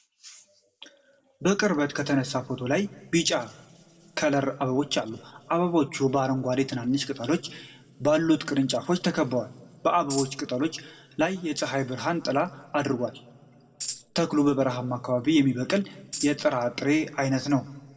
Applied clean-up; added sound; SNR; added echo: none; Tambourine; 10 dB; reverberation time 1.4 s.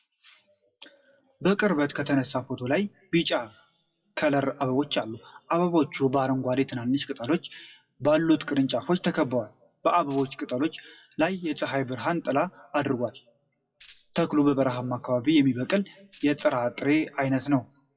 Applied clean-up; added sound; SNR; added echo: classical method WPE with log-MMSE.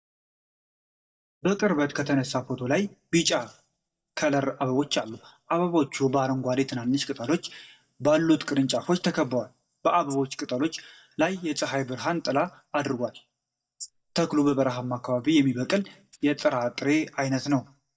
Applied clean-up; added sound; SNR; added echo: neural mask model DeepFilterNet 3.